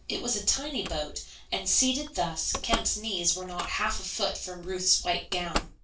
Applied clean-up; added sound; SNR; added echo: none; Slam; 10 dB; reverberation time 0.2 s.